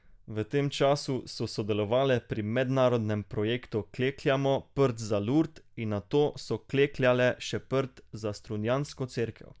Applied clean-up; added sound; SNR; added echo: none; none; none; none.